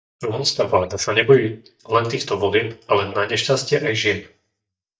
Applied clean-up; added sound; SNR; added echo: neural mask model DeepFilterNet 3.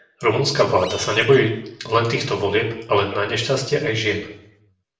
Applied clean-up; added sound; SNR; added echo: none; Animal; 19 dB; reverberation time 0.7 s.